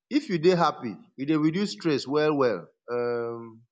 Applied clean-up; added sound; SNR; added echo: none; none; none; none.